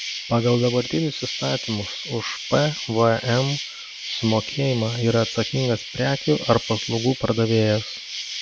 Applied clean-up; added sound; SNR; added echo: none; Insect; 10 dB; none.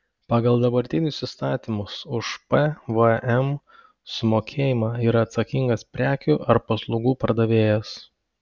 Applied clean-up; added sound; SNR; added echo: none; none; none; none.